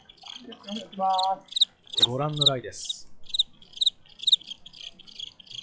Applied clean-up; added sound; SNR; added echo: classical method log-MMSE.